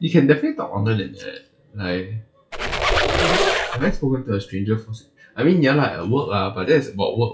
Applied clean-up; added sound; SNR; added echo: classical method log-MMSE.